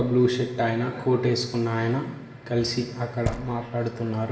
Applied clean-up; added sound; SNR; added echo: none; Knock; 16 dB; reverberation time 1.1 s.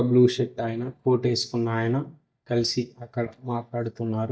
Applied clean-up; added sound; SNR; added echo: neural mask model DeepFilterNet 3.